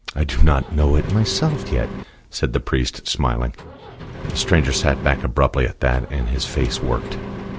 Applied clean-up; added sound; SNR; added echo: none; Engine; 11 dB; none.